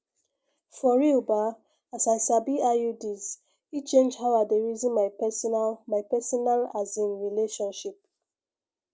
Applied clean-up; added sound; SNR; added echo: none; none; none; none.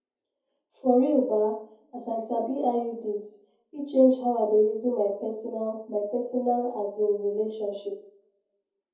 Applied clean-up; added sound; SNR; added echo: none; none; none; reverberation time 0.5 s.